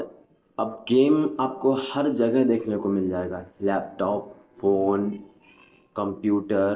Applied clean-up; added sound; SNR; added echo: neural separator model SepFormer DNS4.